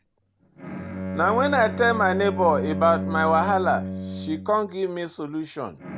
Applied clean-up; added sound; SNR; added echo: none; Bowed string instrument; 7 dB; none.